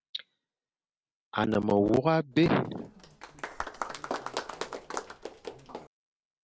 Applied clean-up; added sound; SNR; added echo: none; Applause; 8 dB; none.